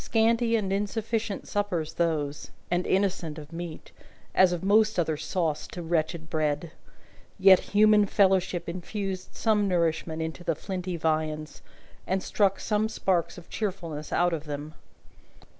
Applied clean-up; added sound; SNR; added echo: none; none; none; none.